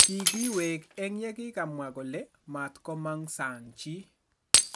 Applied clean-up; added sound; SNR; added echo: none; Shatter; -4 dB; none.